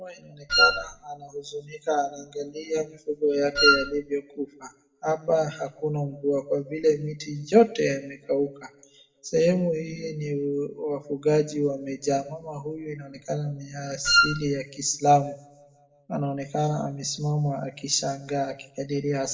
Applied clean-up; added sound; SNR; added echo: none; Wind instrument, woodwind instrument; -5 dB; reverberation time 0.6 s.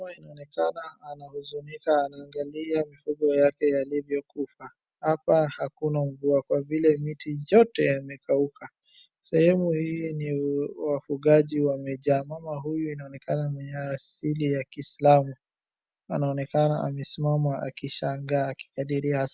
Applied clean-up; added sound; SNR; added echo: none; none; none; none.